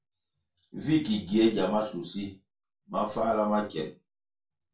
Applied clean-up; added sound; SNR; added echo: none; none; none; reverberation time 0.2 s.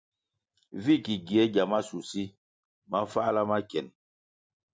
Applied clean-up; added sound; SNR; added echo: none; none; none; none.